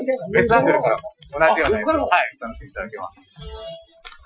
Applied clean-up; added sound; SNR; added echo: classical method Wiener filter.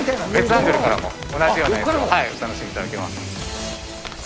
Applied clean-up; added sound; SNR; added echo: none; Crumpling, crinkling; 14 dB; none.